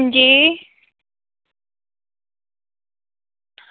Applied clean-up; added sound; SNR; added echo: none; none; none; none.